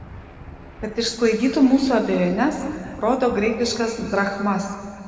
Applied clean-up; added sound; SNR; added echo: none; Engine / Aircraft; 19 dB; reverberation time 2.3 s.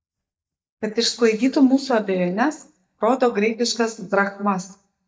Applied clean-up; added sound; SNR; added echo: neural mask model DeepFilterNet 3.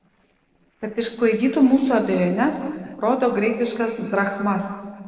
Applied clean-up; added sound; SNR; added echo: neural separator model SepFormer DNS4.